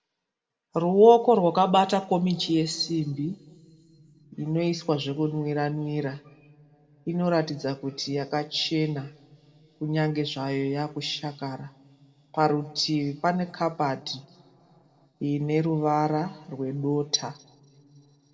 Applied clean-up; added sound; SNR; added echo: none; none; none; reverberation time 1.7 s.